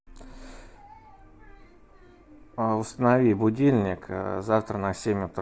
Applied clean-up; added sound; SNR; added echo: none; none; none; none.